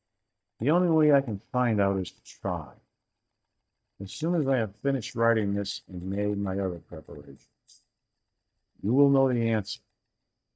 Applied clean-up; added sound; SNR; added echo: neural mask model DeepFilterNet 3.